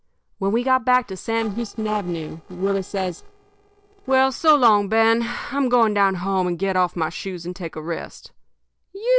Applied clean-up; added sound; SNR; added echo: neural separator model SepFormer DNS4.